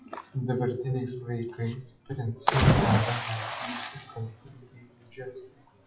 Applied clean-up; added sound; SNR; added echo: classical method WPE with log-MMSE.